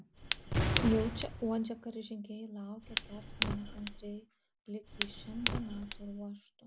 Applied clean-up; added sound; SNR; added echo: none; Boom + Fire; -4 dB; none.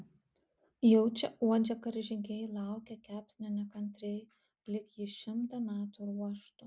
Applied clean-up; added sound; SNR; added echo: none; none; none; none.